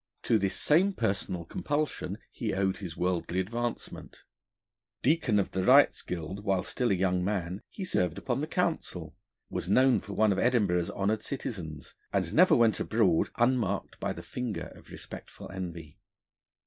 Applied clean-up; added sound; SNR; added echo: neural mask model Resemble Enhance denoiser.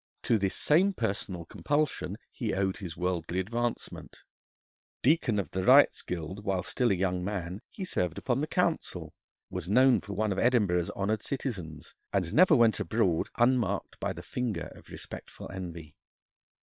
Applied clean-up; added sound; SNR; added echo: neural separator model SepFormer WHAM!.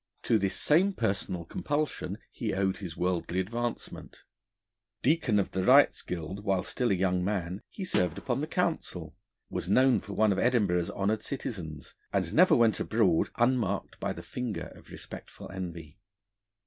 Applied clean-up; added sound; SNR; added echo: none; Snare drum; 6 dB; none.